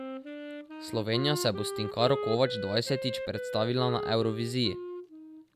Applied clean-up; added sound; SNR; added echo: none; Wind instrument, woodwind instrument; 6 dB; none.